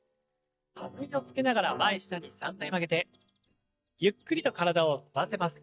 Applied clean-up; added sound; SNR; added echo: neural mask model DeepFilterNet 3.